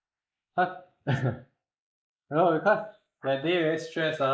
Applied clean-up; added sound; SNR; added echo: neural mask model Resemble Enhance denoiser.